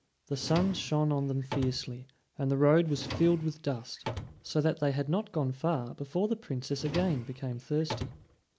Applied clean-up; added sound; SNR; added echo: none; Drawer open or close; 11 dB; none.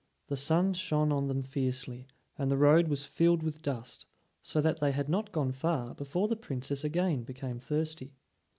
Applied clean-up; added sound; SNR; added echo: none; none; none; none.